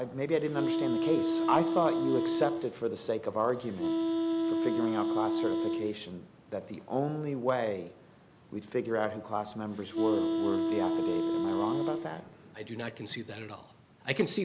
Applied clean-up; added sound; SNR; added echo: none; Wind instrument, woodwind instrument; -2 dB; none.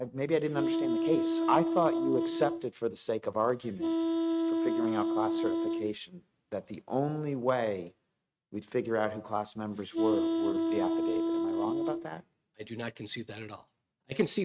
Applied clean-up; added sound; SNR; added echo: neural mask model RNNoise.